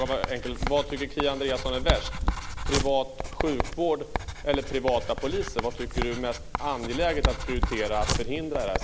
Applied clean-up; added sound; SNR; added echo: none; Writing; 1 dB; none.